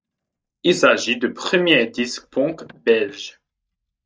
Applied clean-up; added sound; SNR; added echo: neural mask model DeepFilterNet 3.